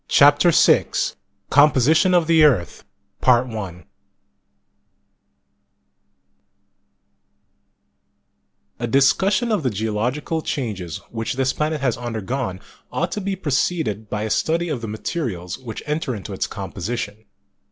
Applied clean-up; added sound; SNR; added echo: none; none; none; none.